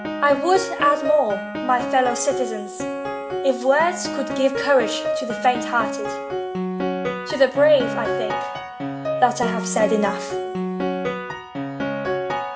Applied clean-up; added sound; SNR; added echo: none; Piano; 4 dB; reverberation time 2.1 s.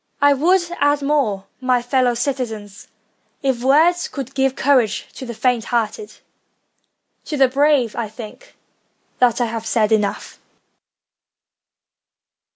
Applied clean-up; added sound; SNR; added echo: none; none; none; none.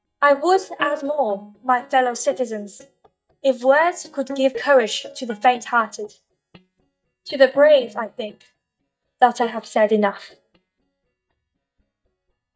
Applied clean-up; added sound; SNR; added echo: neural mask model DeepFilterNet 3.